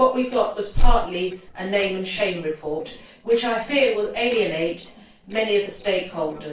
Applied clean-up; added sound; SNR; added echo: neural separator model SepFormer DNS4.